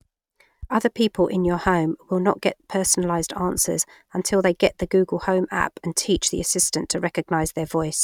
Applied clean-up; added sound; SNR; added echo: neural mask model RNNoise.